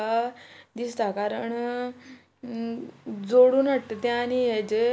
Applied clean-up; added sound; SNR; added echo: none; none; none; none.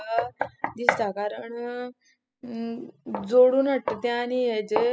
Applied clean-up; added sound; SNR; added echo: classical method spectral subtraction.